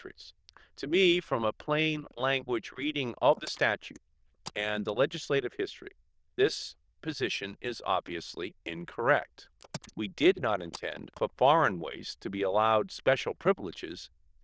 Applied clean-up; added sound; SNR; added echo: neural diffusion model UNIVERSE++.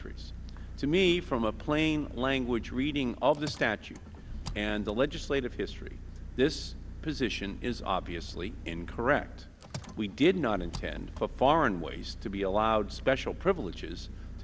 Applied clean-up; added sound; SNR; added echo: none; Engine; 10 dB; none.